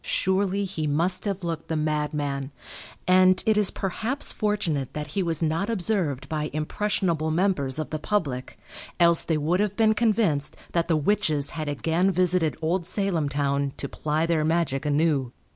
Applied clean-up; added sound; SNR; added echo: none; none; none; none.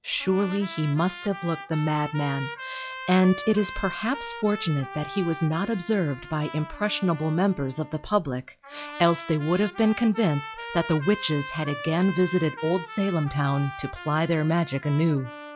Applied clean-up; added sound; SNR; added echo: classical method log-MMSE.